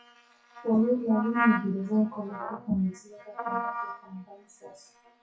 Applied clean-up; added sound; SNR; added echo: classical method WPE with log-MMSE.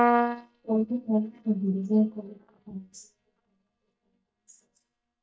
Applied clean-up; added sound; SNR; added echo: neural mask model DeepFilterNet 3.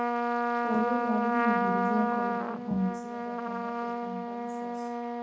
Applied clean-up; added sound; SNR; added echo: none; Trumpet; -4 dB; reverberation time 0.5 s.